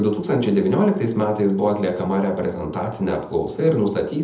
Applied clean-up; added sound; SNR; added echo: none; none; none; reverberation time 0.7 s.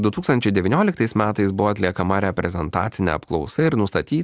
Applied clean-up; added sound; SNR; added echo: none; none; none; none.